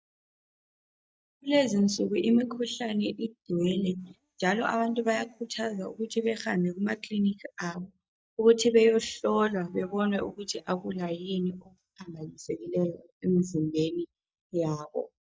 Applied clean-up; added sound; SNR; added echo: neural mask model DeepFilterNet 3.